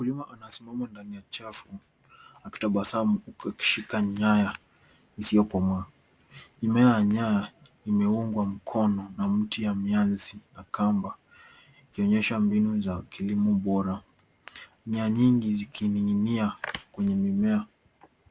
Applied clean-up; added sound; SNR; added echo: none; none; none; none.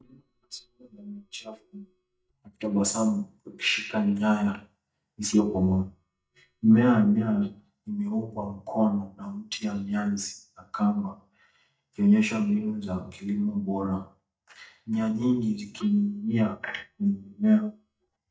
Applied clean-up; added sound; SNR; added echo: neural mask model DeepFilterNet 3.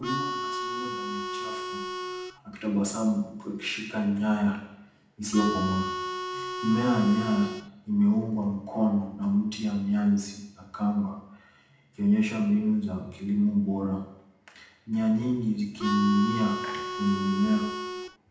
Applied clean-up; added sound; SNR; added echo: none; Harmonica; 5 dB; reverberation time 0.8 s.